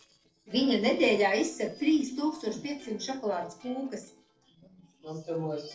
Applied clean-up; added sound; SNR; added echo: neural separator model SepFormer DNS4.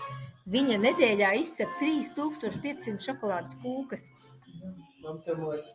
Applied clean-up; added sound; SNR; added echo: none; none; none; none.